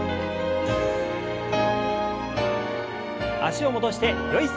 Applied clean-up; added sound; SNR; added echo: none; none; none; none.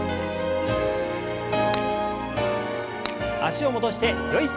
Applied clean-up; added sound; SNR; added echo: none; Shatter; 12 dB; none.